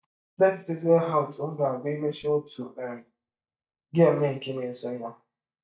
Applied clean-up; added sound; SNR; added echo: neural mask model DeepFilterNet 3.